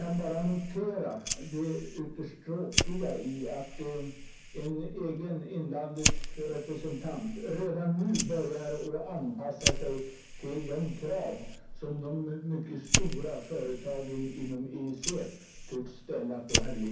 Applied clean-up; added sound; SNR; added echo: none; Fire; 1 dB; reverberation time 0.6 s.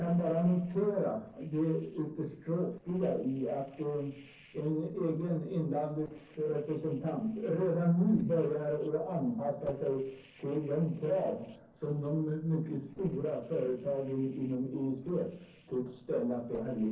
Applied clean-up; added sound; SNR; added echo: neural separator model SepFormer DNS4.